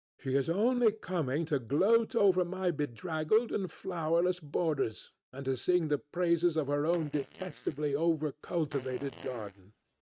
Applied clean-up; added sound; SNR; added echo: neural mask model RNNoise.